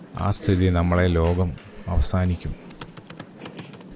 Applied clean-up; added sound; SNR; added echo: none; Computer keyboard; 17 dB; none.